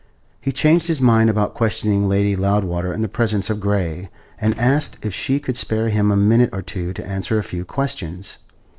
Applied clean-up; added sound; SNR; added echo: neural separator model SepFormer DNS4.